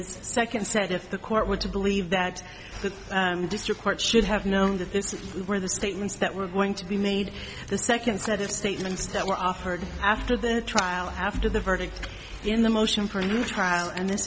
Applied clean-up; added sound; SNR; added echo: none; none; none; none.